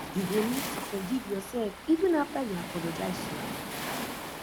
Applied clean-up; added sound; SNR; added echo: none; Waves, surf; 6 dB; none.